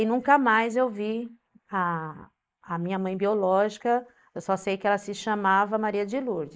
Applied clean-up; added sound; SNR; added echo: neural mask model Resemble Enhance denoiser.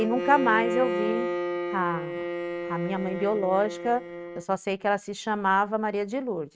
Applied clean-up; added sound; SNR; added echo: neural mask model RNNoise.